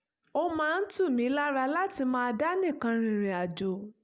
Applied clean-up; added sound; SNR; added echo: none; none; none; none.